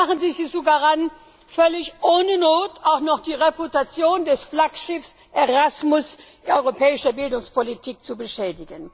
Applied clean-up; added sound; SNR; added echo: none; none; none; none.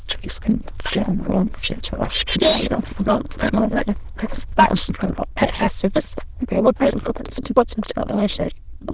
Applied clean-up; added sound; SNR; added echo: neural diffusion model UNIVERSE++.